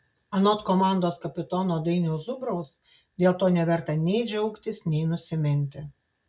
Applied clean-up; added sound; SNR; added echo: none; none; none; none.